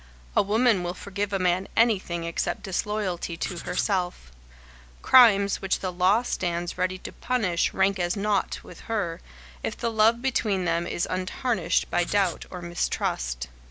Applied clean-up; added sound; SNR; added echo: none; Writing; 13 dB; none.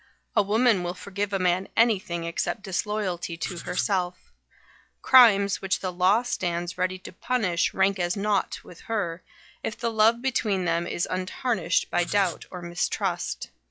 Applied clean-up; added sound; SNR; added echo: classical method log-MMSE.